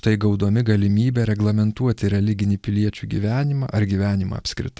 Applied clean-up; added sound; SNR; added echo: none; none; none; none.